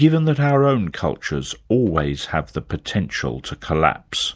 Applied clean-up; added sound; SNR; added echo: none; none; none; none.